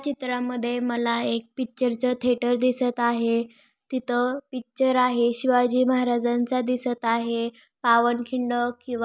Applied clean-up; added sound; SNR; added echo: none; none; none; none.